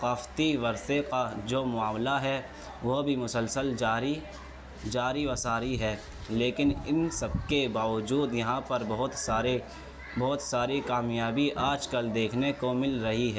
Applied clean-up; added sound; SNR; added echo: none; none; none; none.